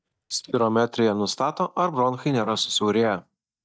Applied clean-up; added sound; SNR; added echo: neural mask model DeepFilterNet 3.